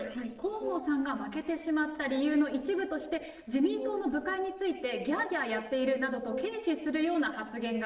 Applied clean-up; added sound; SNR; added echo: neural separator model SepFormer DNS4.